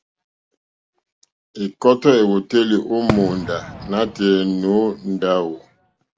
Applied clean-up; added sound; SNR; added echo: none; Fireworks; 11 dB; none.